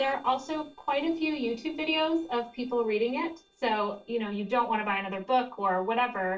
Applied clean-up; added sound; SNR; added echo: neural separator model SepFormer DNS4.